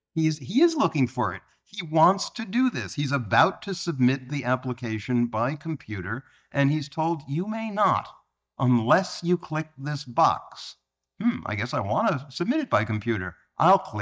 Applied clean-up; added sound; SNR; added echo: neural mask model DeepFilterNet 3.